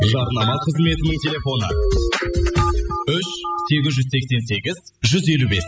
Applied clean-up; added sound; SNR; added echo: classical method spectral subtraction.